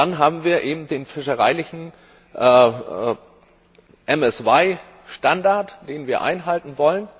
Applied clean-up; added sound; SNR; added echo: none; none; none; none.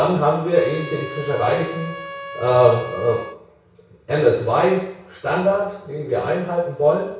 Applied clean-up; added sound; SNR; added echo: none; Trumpet; 13 dB; reverberation time 0.6 s.